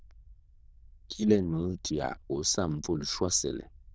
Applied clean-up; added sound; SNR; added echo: neural diffusion model UNIVERSE++.